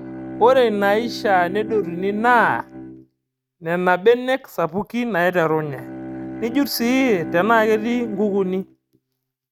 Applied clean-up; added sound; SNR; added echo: neural mask model RNNoise.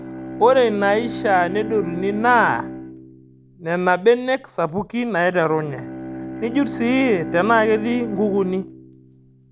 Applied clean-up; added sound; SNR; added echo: none; Bowed string instrument; 11 dB; none.